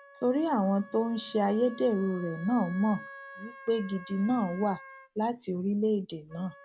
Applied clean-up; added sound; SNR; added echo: none; Wind instrument, woodwind instrument; 19 dB; none.